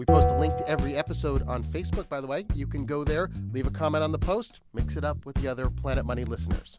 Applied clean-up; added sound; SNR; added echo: none; Bell; 0 dB; none.